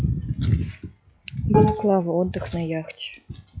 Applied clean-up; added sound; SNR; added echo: classical method log-MMSE.